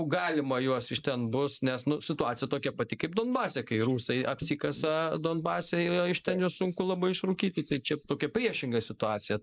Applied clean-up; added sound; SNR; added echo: neural mask model Resemble Enhance denoiser.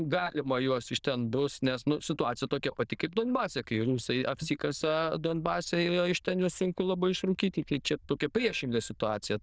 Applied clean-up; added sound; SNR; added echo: neural diffusion model UNIVERSE++.